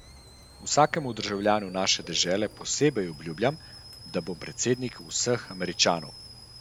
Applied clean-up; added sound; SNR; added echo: none; Bird / Rain + Boiling / Alarm; 19 dB; none.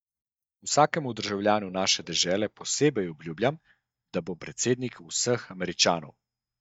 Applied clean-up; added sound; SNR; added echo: neural mask model DeepFilterNet 3.